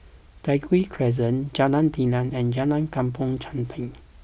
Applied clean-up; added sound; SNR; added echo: none; none; none; none.